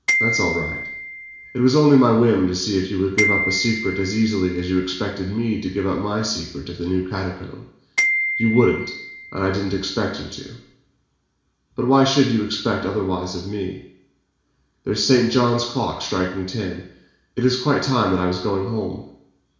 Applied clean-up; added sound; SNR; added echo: none; Glockenspiel; 5 dB; reverberation time 0.7 s.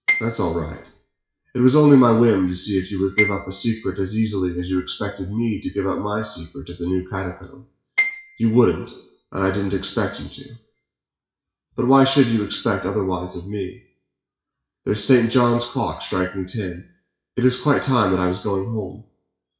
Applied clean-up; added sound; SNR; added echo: classical method WPE with log-MMSE.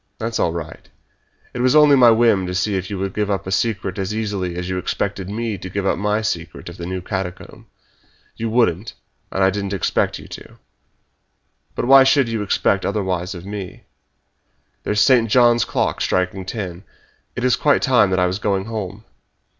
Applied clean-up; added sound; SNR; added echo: none; none; none; none.